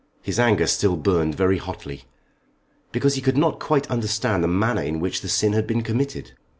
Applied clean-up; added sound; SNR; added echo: none; none; none; none.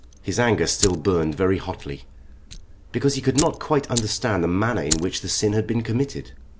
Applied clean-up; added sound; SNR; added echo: none; Fire; 10 dB; none.